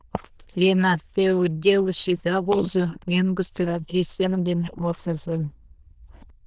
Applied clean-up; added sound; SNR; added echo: neural diffusion model UNIVERSE++.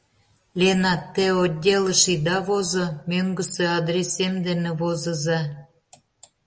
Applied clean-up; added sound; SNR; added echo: none; none; none; none.